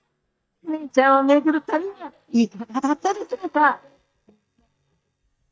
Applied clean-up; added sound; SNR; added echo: neural mask model DeepFilterNet 3.